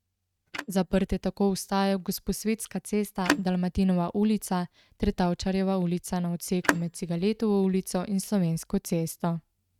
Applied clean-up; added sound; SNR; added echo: neural mask model RNNoise.